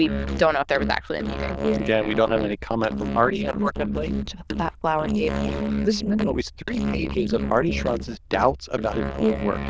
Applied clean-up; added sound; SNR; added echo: neural diffusion model UNIVERSE++.